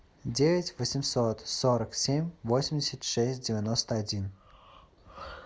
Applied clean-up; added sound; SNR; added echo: none; none; none; none.